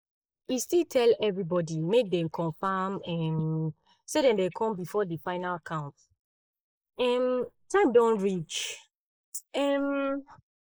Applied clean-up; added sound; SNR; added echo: neural mask model Resemble Enhance denoiser.